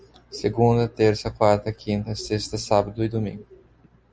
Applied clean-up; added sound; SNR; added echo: none; none; none; none.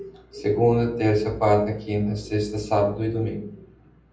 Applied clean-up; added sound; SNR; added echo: none; none; none; reverberation time 0.6 s.